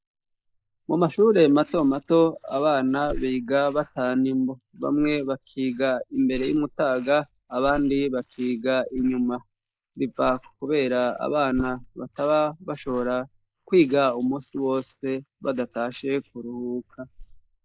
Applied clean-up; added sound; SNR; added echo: neural mask model Resemble Enhance denoiser.